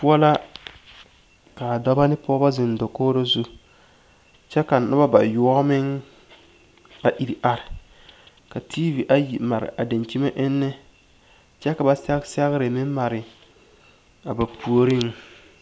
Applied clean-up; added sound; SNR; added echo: none; none; none; none.